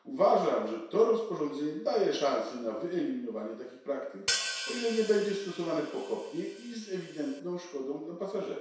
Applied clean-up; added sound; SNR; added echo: none; Hi-hat; 7 dB; reverberation time 0.7 s.